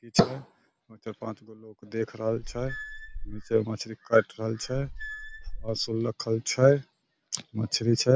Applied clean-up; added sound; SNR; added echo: none; Squeak / Screech; 9 dB; none.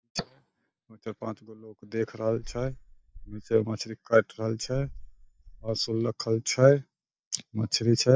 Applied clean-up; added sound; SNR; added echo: neural mask model DeepFilterNet 3.